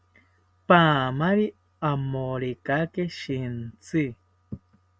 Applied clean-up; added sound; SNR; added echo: none; none; none; none.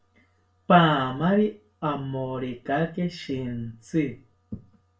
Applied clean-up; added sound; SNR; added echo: none; none; none; reverberation time 0.3 s.